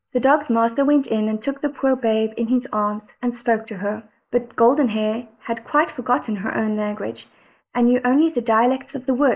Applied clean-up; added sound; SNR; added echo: neural mask model Resemble Enhance denoiser.